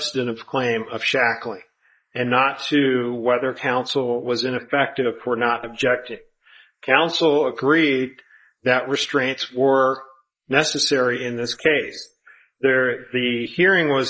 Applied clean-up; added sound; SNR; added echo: neural mask model Resemble Enhance denoiser.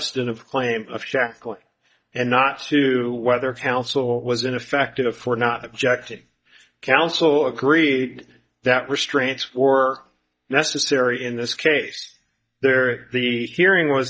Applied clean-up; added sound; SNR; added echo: neural mask model DeepFilterNet 3.